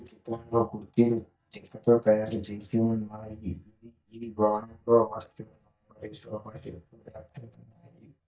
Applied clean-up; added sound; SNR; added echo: neural mask model DeepFilterNet 3.